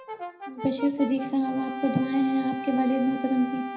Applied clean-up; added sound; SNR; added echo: none; Brass instrument; 10 dB; reverberation time 0.8 s.